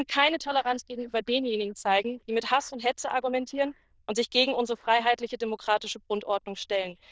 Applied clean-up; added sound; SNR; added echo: neural diffusion model UNIVERSE++.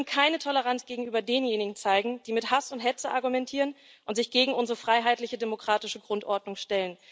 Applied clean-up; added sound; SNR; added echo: none; none; none; none.